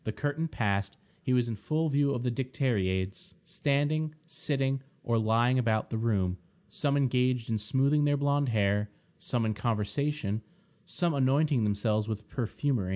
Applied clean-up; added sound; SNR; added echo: none; none; none; none.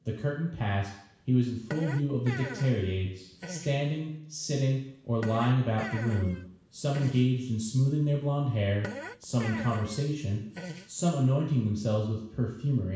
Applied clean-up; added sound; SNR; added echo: none; Fart; 15 dB; reverberation time 0.7 s.